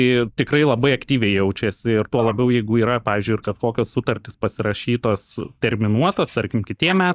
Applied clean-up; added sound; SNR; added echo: neural mask model DeepFilterNet 3.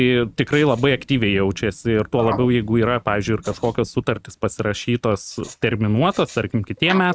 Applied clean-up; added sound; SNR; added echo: neural mask model RNNoise.